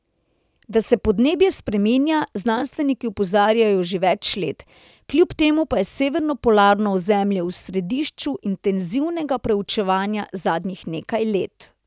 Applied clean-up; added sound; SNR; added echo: none; none; none; none.